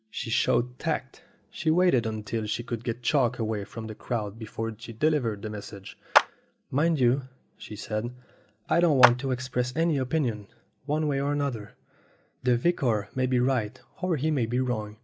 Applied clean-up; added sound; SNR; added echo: none; Clapping; 2 dB; none.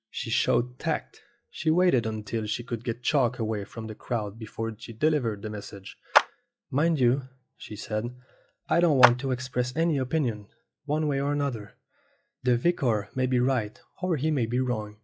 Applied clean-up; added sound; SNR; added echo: classical method log-MMSE.